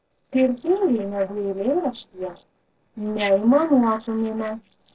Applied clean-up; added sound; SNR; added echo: neural separator model SepFormer DNS4.